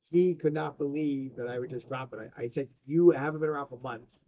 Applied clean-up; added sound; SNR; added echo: neural mask model DeepFilterNet 3.